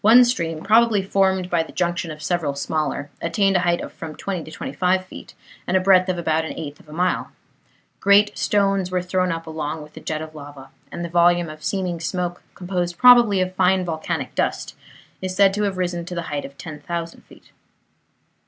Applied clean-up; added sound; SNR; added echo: none; none; none; none.